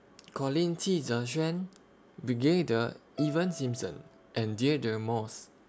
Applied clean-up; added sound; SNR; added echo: none; Bowed string instrument; 17 dB; none.